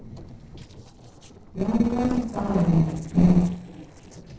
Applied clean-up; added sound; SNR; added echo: neural separator model SepFormer DNS4.